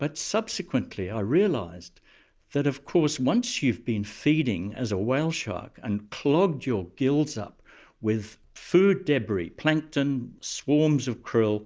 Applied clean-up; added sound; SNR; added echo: none; none; none; none.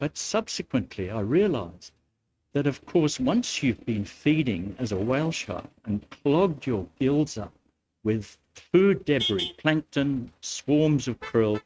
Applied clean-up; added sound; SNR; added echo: neural mask model RNNoise.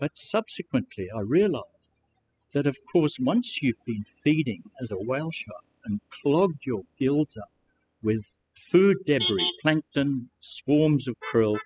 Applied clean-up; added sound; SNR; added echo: classical method spectral subtraction.